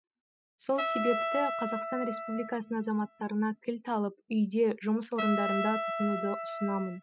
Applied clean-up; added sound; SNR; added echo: classical method spectral subtraction.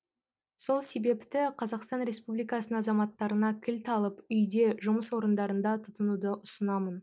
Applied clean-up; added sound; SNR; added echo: none; none; none; none.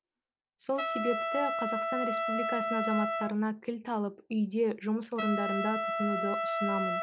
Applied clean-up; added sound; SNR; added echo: none; Trumpet; 1 dB; none.